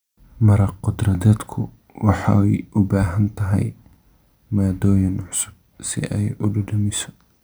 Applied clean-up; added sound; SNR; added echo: none; none; none; none.